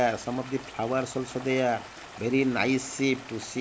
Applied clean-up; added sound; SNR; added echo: none; Stream; 16 dB; none.